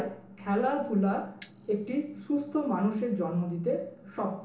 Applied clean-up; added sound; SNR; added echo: none; Bicycle bell; 9 dB; reverberation time 0.8 s.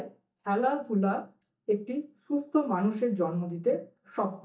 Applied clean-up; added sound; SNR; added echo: neural mask model DeepFilterNet 3.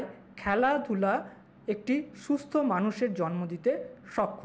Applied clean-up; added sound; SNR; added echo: none; none; none; none.